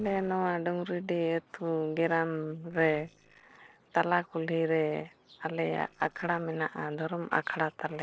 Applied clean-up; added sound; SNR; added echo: neural separator model SepFormer DNS4.